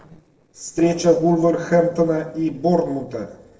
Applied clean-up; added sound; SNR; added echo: neural separator model SepFormer DNS4.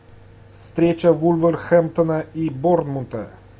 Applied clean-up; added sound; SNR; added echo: none; none; none; none.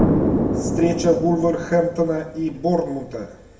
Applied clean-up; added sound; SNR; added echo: none; Explosion; 2 dB; reverberation time 0.7 s.